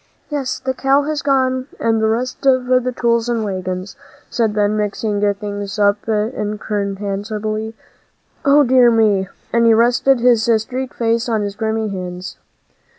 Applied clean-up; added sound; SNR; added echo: none; none; none; none.